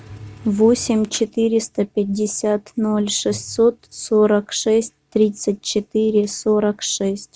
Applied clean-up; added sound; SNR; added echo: none; none; none; none.